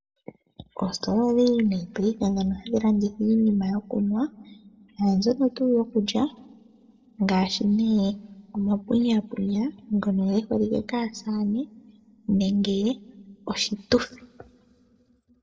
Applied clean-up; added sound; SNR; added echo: none; none; none; reverberation time 0.6 s.